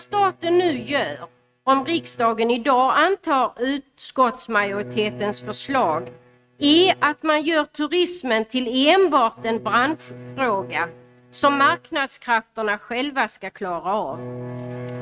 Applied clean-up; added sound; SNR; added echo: neural mask model RNNoise.